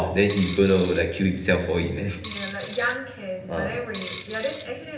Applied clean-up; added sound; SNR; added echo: none; Coin (dropping); 10 dB; reverberation time 0.8 s.